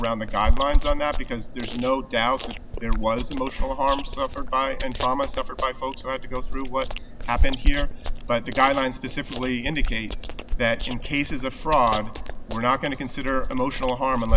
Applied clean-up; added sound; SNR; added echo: none; Chewing, mastication; -1 dB; none.